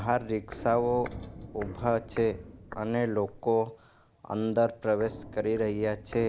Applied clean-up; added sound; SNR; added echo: none; Walk, footsteps; 16 dB; none.